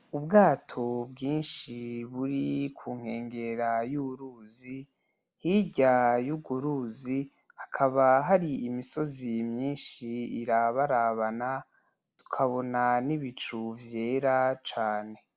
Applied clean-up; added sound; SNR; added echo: none; none; none; none.